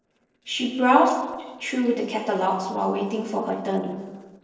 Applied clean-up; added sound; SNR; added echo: neural separator model SepFormer DNS4.